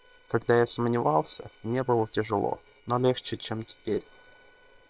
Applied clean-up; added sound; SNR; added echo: neural separator model SepFormer WHAM!.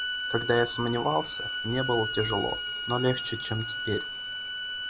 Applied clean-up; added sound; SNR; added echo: none; Bowed string instrument; 4 dB; none.